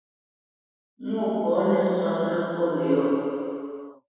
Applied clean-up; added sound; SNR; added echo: none; none; none; reverberation time 2.1 s.